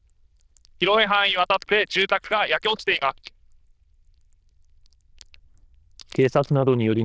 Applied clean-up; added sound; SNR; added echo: neural diffusion model UNIVERSE++.